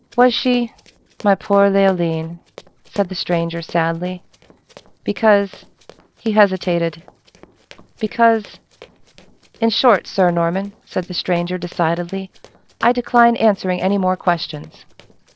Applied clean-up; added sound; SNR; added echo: neural separator model SepFormer DNS4.